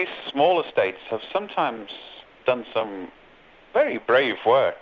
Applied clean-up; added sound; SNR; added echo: none; none; none; none.